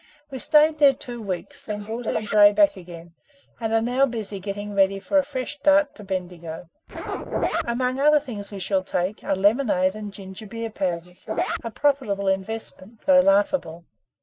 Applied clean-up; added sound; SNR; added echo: neural mask model Resemble Enhance denoiser.